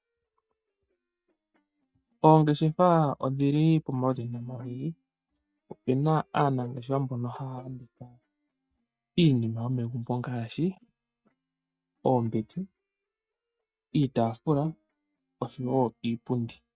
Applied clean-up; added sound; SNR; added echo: neural mask model DeepFilterNet 3.